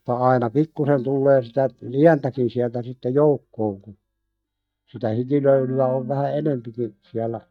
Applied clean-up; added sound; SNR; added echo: neural mask model DeepFilterNet 3.